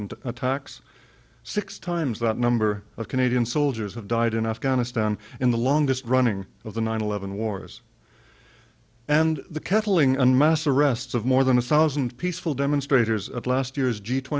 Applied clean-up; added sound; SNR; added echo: none; none; none; none.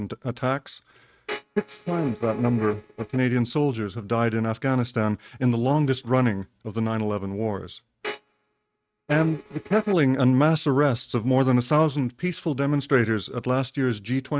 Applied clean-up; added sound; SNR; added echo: neural mask model RNNoise.